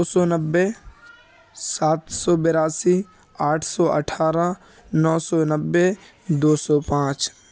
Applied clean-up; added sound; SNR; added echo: none; none; none; none.